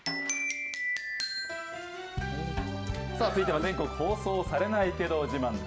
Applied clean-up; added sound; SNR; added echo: none; Snare drum; 18 dB; none.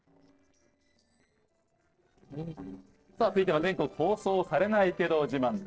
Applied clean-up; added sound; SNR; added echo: neural separator model SepFormer DNS4.